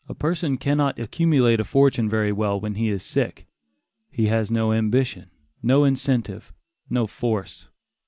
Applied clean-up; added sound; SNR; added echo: none; none; none; none.